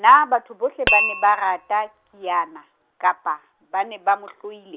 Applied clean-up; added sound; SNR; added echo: none; Tap; 3 dB; none.